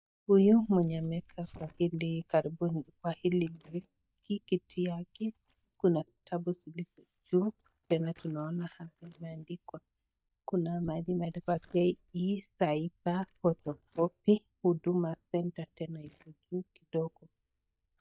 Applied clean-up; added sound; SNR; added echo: neural mask model DeepFilterNet 3.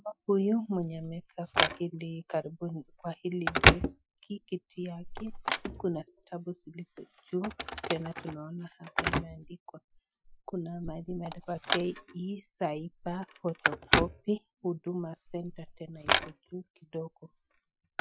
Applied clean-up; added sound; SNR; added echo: classical method Wiener filter.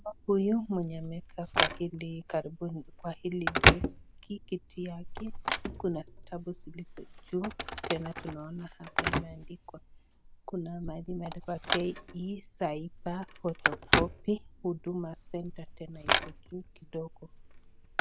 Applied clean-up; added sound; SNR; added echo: none; Telephone; -2 dB; none.